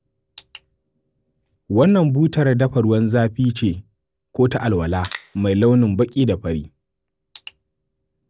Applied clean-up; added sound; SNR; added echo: none; Crackle; 17 dB; none.